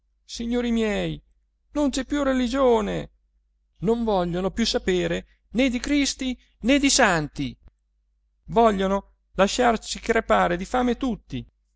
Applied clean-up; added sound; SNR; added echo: none; none; none; none.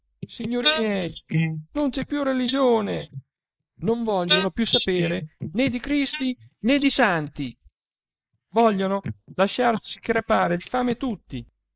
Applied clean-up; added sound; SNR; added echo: neural mask model Resemble Enhance denoiser.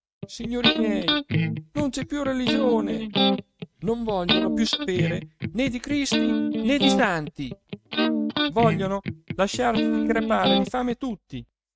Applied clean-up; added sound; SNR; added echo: neural mask model RNNoise.